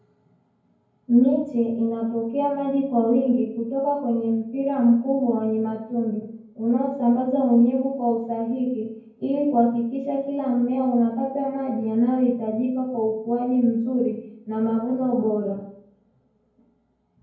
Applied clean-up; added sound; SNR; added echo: none; none; none; reverberation time 0.9 s.